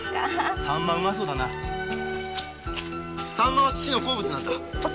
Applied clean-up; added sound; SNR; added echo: none; none; none; none.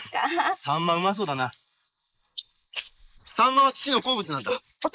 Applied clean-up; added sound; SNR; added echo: neural mask model Resemble Enhance denoiser.